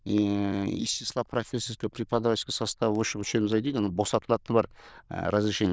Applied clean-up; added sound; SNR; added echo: neural diffusion model UNIVERSE++.